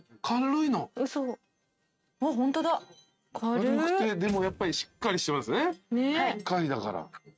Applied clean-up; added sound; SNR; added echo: neural mask model RNNoise.